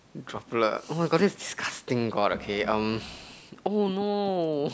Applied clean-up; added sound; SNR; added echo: none; Crowd; 15 dB; none.